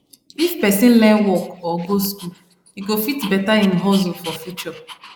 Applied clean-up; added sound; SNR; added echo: neural mask model Resemble Enhance denoiser.